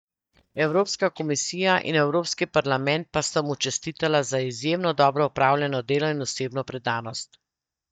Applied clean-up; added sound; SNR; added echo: neural mask model DeepFilterNet 3.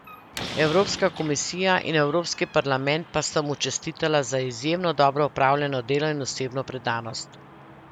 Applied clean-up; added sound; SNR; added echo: none; Slam; 16 dB; none.